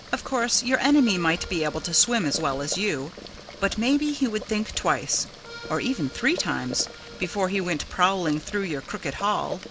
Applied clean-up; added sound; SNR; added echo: none; Boiling + Accordion; 15 dB; none.